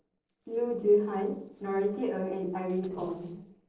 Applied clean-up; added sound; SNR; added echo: neural separator model SepFormer DNS4.